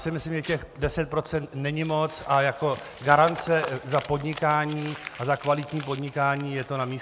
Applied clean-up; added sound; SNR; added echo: none; Crumpling, crinkling; 16 dB; none.